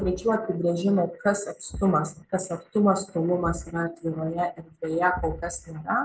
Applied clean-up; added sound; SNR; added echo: none; Thump, thud; 17 dB; none.